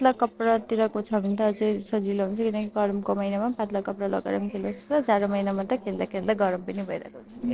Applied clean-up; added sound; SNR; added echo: neural separator model SepFormer DNS4.